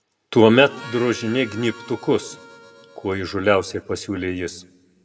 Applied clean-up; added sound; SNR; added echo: none; Harmonica; 20 dB; reverberation time 0.5 s.